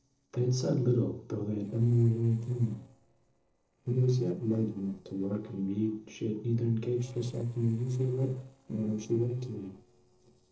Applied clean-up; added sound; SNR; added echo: neural separator model SepFormer DNS4.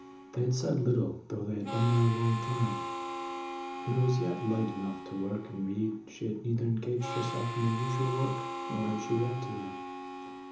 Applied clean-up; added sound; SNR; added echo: none; Harmonica; 8 dB; reverberation time 0.7 s.